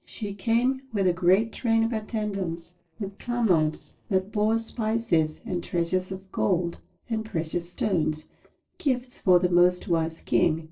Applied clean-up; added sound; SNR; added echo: neural separator model SepFormer DNS4.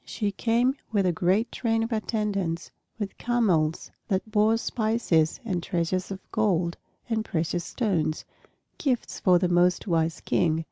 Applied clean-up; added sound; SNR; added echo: none; none; none; none.